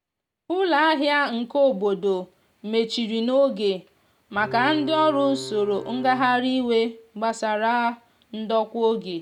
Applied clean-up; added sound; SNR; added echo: none; Bowed string instrument; 13 dB; none.